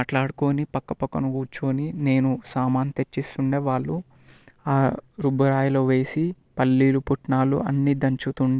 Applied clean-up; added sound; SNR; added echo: none; none; none; none.